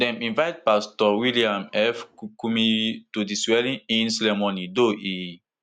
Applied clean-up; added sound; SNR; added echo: none; none; none; none.